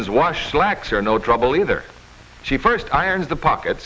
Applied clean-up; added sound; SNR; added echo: none; none; none; none.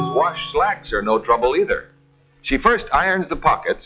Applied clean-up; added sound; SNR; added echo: classical method log-MMSE.